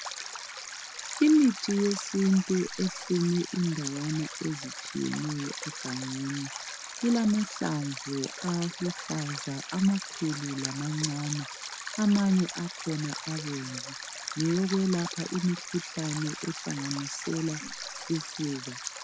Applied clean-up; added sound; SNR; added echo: none; Stream; 9 dB; none.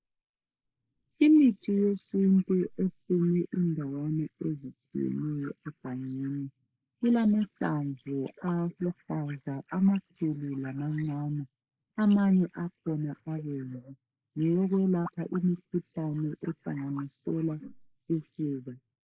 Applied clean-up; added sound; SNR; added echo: neural mask model Resemble Enhance denoiser.